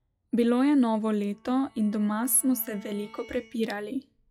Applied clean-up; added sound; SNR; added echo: classical method log-MMSE.